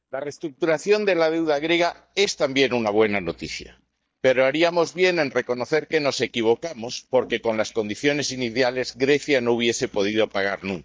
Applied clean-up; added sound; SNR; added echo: neural mask model DeepFilterNet 3.